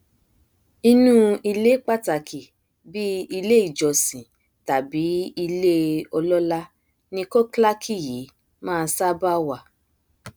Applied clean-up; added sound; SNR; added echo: none; none; none; none.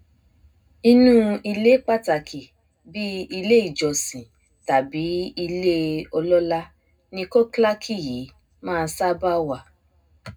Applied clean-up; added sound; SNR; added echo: none; none; none; reverberation time 0.3 s.